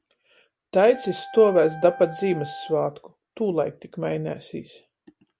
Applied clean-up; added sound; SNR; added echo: none; Wind instrument, woodwind instrument; 16 dB; none.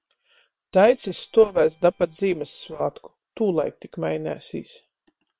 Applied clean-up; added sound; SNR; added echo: neural separator model SepFormer WHAM!.